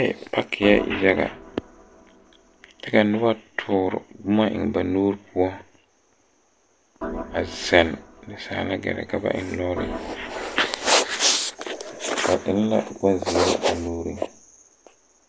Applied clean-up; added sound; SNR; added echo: none; Organ; 14 dB; none.